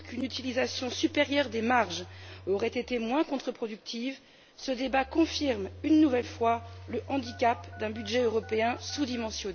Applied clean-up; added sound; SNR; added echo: none; Telephone + Telephone; 17 dB; none.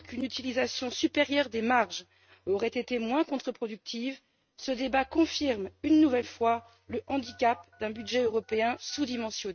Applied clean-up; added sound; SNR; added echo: neural mask model RNNoise.